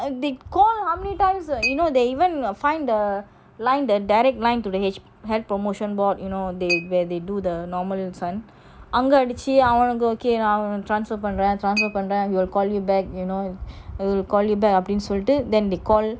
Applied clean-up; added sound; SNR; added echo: none; Chink, clink; 16 dB; none.